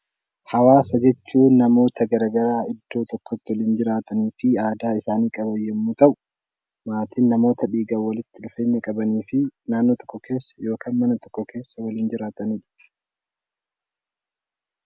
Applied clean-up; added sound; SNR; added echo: none; none; none; none.